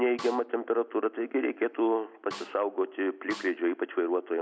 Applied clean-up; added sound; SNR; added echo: none; Snare drum; 16 dB; none.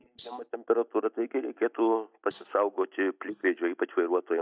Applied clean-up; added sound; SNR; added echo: neural mask model DeepFilterNet 3.